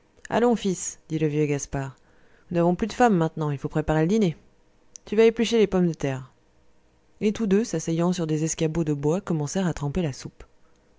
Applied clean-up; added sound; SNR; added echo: none; none; none; none.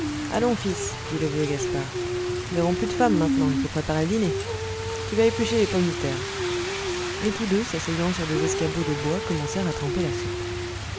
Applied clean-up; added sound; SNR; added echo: none; Rain; 2 dB; none.